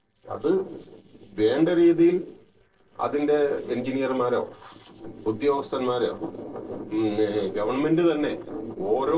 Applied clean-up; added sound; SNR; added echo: neural separator model SepFormer DNS4.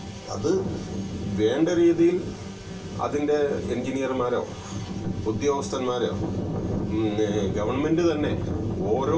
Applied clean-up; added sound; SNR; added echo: none; Alarm; 19 dB; reverberation time 0.2 s.